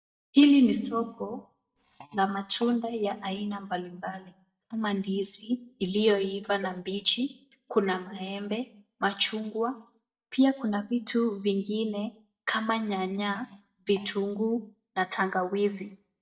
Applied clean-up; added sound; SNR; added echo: neural mask model DeepFilterNet 3.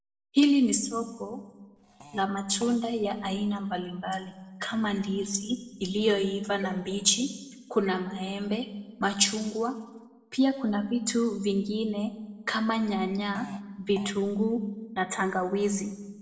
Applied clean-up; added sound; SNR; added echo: neural separator model SepFormer DNS4.